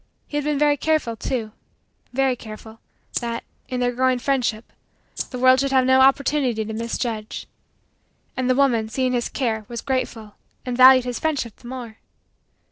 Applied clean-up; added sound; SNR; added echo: neural separator model SepFormer DNS4.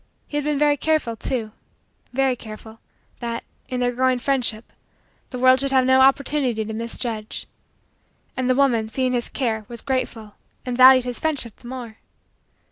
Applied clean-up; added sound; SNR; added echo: none; none; none; none.